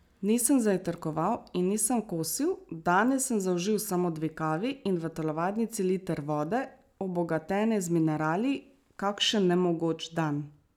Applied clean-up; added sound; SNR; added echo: none; none; none; none.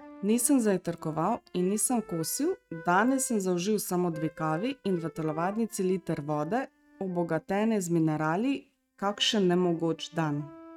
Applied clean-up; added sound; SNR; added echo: neural mask model RNNoise.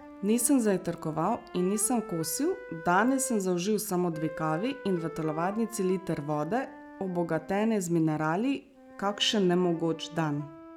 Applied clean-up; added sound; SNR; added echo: none; Wind instrument, woodwind instrument; 16 dB; none.